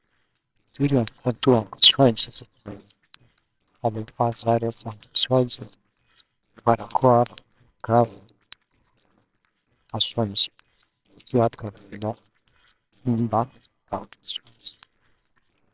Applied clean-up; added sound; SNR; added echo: neural separator model SepFormer WHAMR!.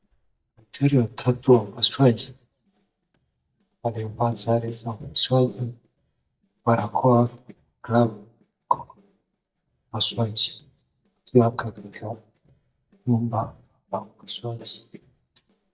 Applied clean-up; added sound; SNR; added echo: neural mask model DeepFilterNet 3.